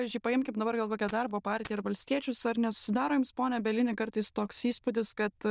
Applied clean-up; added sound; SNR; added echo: neural diffusion model UNIVERSE++.